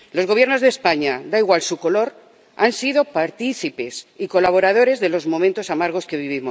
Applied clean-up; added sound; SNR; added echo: none; none; none; none.